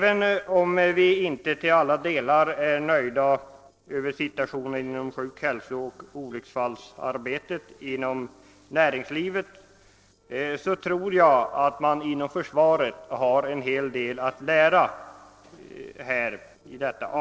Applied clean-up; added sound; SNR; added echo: neural separator model SepFormer DNS4.